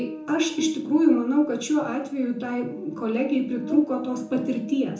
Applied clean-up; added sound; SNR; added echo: none; Buzz; 11 dB; reverberation time 0.6 s.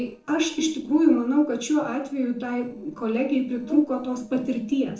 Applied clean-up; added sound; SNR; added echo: neural separator model SepFormer DNS4.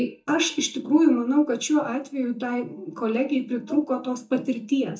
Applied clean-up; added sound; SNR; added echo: neural mask model DeepFilterNet 3.